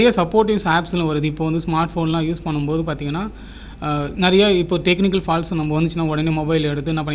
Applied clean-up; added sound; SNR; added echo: none; none; none; none.